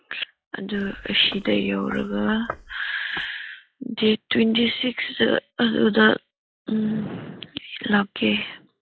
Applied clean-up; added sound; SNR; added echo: classical method log-MMSE.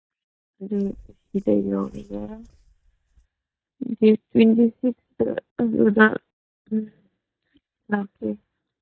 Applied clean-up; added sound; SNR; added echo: neural mask model DeepFilterNet 3.